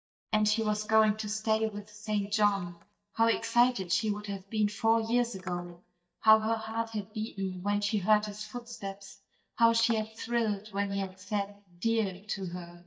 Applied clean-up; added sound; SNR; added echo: neural mask model DeepFilterNet 3.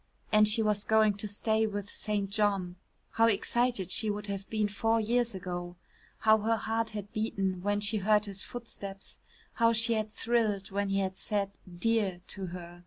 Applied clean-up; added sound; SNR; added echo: none; none; none; none.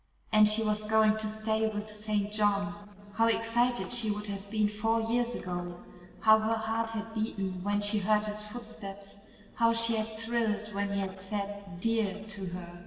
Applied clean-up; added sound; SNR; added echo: neural separator model SepFormer DNS4.